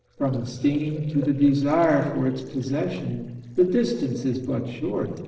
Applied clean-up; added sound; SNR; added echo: neural separator model SepFormer DNS4.